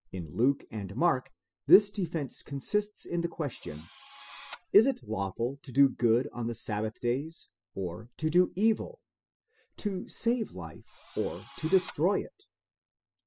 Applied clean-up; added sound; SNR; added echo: classical method spectral subtraction.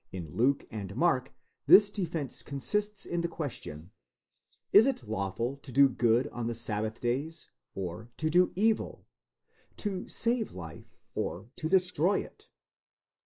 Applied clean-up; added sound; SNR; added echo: neural mask model Resemble Enhance denoiser.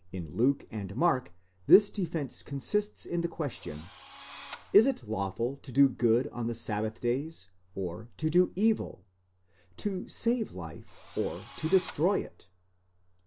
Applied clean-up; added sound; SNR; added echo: none; Drill; 19 dB; none.